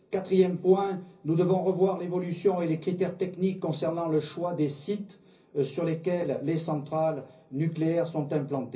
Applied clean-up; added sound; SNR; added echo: none; none; none; reverberation time 0.5 s.